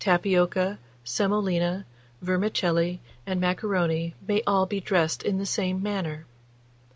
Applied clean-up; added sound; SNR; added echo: none; none; none; none.